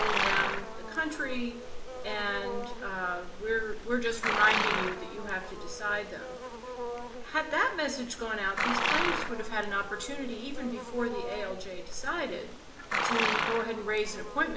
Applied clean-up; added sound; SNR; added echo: none; Livestock, farm animals, working animals; 2 dB; reverberation time 0.5 s.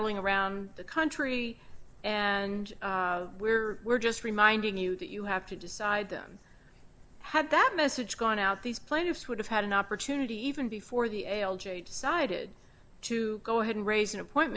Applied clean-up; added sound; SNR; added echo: none; none; none; none.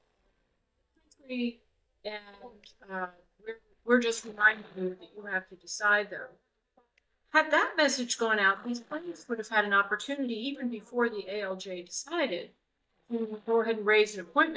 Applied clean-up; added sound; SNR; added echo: neural mask model DeepFilterNet 3.